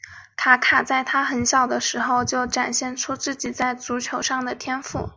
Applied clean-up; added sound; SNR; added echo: none; none; none; none.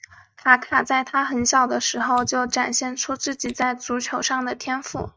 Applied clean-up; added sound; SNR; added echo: neural mask model RNNoise.